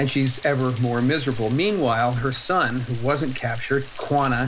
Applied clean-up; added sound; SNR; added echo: none; Chirp, tweet + Rain; 13 dB; none.